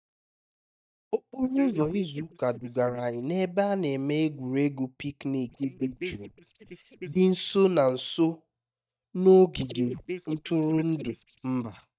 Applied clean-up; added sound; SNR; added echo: neural mask model DeepFilterNet 3.